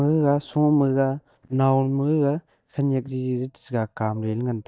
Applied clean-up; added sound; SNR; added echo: neural mask model DeepFilterNet 3.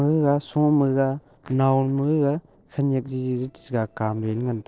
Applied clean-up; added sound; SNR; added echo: neural separator model SepFormer DNS4.